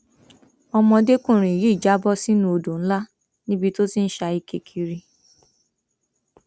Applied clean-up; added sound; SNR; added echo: none; none; none; none.